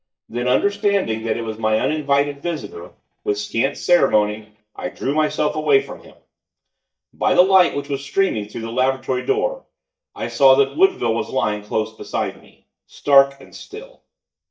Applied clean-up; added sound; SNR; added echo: neural mask model DeepFilterNet 3.